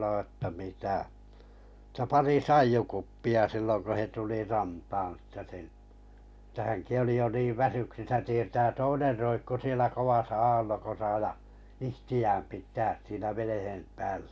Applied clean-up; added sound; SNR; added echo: none; none; none; none.